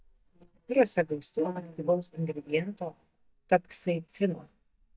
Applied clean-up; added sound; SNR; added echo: neural mask model DeepFilterNet 3.